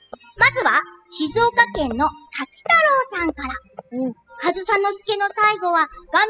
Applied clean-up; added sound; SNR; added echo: classical method spectral subtraction.